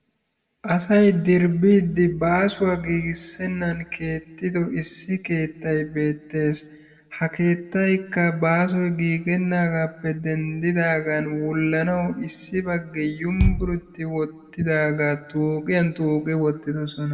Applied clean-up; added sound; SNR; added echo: none; Bass drum; 5 dB; reverberation time 1.1 s.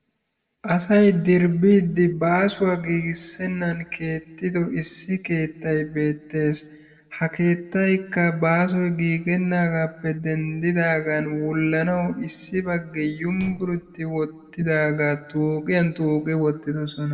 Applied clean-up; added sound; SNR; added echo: neural separator model SepFormer DNS4.